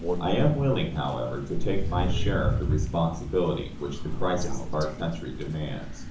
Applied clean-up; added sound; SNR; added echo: none; Crow; 0 dB; reverberation time 0.7 s.